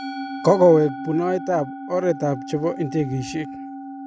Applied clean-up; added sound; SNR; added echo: none; Musical instrument; 11 dB; none.